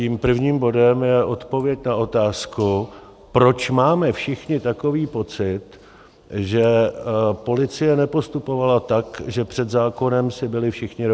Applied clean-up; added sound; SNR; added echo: none; none; none; none.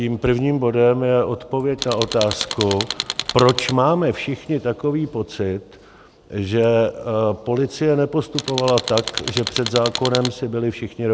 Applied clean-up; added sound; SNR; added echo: none; Tools; 7 dB; none.